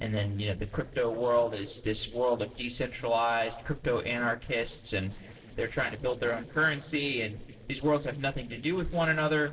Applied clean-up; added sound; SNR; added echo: neural separator model SepFormer DNS4.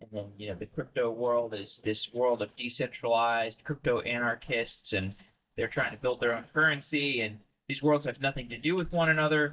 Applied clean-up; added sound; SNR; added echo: neural mask model DeepFilterNet 3.